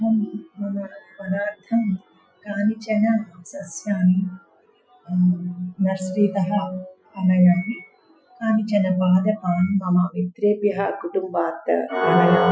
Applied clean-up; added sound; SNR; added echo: classical method Wiener filter.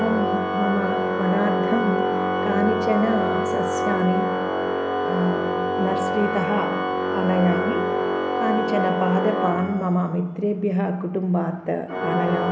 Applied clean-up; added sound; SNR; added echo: none; Organ; 0 dB; none.